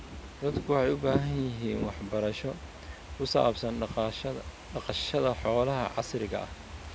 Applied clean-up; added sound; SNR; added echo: none; Fireworks / Ocean; 10 dB; none.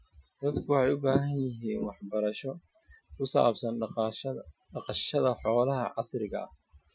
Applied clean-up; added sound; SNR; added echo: classical method Wiener filter.